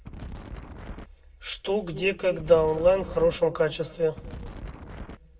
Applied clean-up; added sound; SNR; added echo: none; Wind; 12 dB; reverberation time 1.5 s.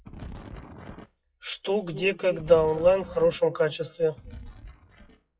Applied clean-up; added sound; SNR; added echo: classical method WPE with log-MMSE.